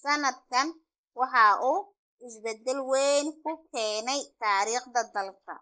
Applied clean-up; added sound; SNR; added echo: neural mask model Resemble Enhance denoiser.